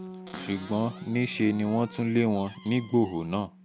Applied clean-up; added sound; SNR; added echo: none; Cupboard open or close + Bass guitar; 16 dB; none.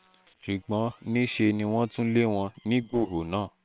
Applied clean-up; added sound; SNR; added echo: neural separator model SepFormer WHAM!.